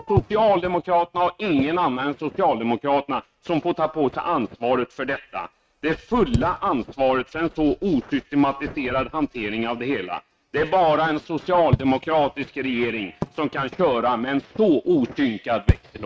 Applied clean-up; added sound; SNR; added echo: neural mask model RNNoise.